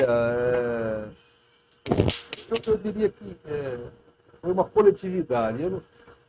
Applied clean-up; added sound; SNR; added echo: neural mask model RNNoise.